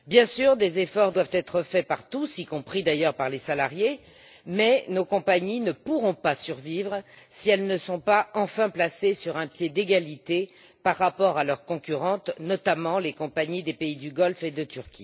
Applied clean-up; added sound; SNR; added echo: none; none; none; none.